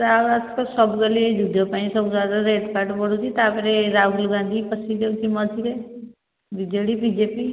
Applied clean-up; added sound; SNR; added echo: none; none; none; none.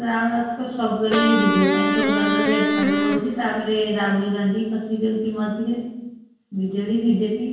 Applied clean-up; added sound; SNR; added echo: none; Electric guitar; 0 dB; reverberation time 0.6 s.